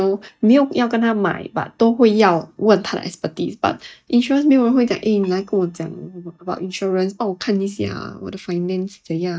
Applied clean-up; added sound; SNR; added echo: neural mask model DeepFilterNet 3.